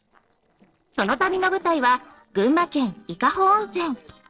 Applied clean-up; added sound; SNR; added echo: neural separator model SepFormer DNS4.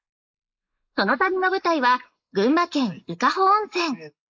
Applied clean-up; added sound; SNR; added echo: neural mask model Resemble Enhance denoiser.